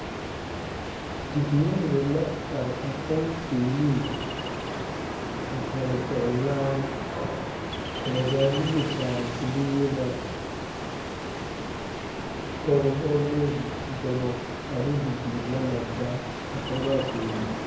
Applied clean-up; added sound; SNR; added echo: none; Ocean; 4 dB; reverberation time 1.0 s.